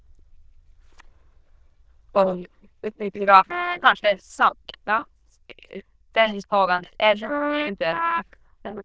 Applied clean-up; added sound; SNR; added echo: neural diffusion model UNIVERSE++.